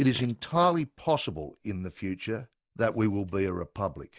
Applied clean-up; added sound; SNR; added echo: neural mask model DeepFilterNet 3.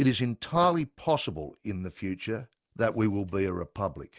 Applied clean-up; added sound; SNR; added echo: none; none; none; none.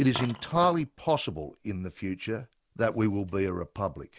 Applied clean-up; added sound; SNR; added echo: none; Coin (dropping); 18 dB; none.